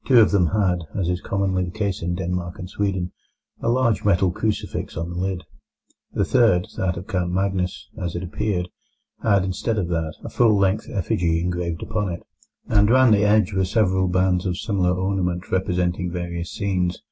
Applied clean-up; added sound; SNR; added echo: none; none; none; none.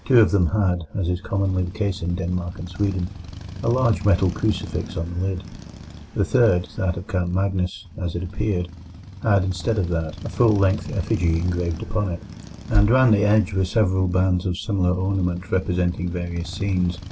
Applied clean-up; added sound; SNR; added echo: none; Motorcycle; 15 dB; none.